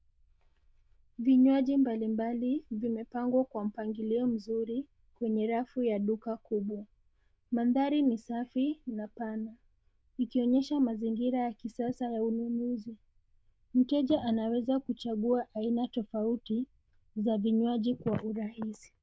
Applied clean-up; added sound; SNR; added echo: neural diffusion model UNIVERSE++.